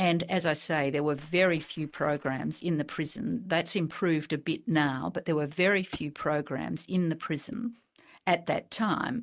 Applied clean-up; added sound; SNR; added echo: neural mask model RNNoise.